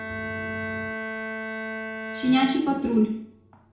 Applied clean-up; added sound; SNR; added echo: none; Bowed string instrument; 7 dB; reverberation time 0.5 s.